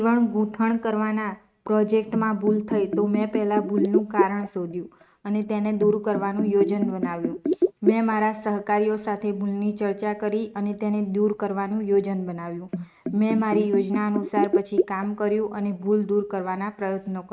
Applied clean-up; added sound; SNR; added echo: neural mask model RNNoise.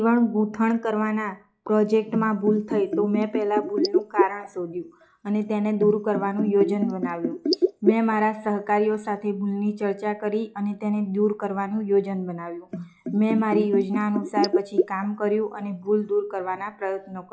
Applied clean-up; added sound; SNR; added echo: classical method log-MMSE.